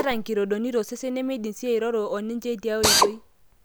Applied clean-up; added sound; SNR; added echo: none; Drill; 2 dB; none.